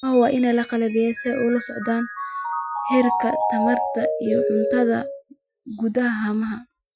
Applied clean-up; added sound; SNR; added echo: classical method Wiener filter.